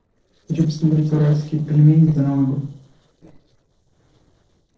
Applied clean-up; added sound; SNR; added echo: neural separator model SepFormer DNS4.